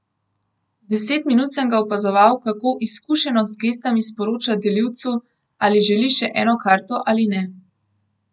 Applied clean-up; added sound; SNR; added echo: none; none; none; none.